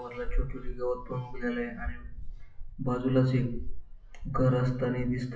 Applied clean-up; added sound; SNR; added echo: classical method WPE with log-MMSE.